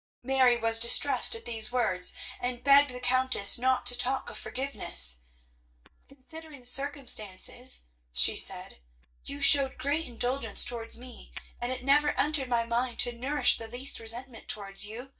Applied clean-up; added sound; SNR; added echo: neural mask model DeepFilterNet 3.